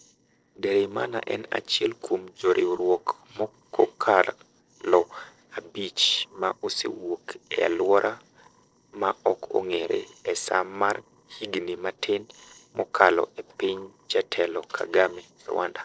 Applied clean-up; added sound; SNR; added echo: neural separator model SepFormer DNS4.